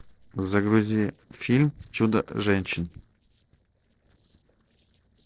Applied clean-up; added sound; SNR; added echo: neural separator model SepFormer DNS4.